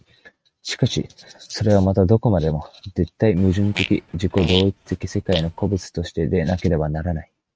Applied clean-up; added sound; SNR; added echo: neural mask model RNNoise.